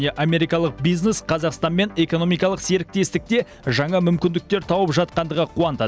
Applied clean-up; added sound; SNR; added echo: none; none; none; none.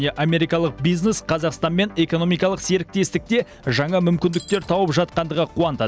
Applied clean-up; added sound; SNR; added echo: none; Shatter; 18 dB; none.